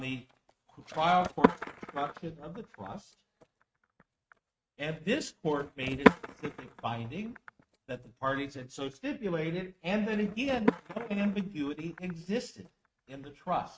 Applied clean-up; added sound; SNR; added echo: neural mask model RNNoise.